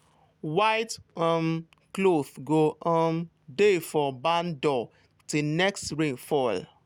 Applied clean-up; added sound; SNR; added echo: none; none; none; none.